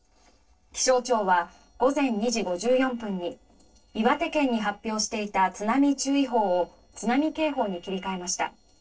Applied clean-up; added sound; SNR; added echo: neural separator model SepFormer DNS4.